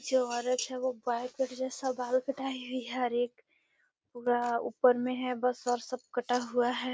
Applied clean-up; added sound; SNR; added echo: none; none; none; none.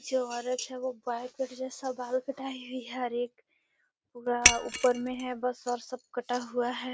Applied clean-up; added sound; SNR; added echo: none; Shatter; -5 dB; none.